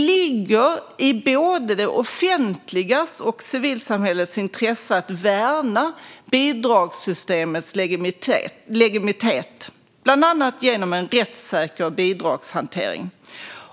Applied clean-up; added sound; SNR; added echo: none; none; none; none.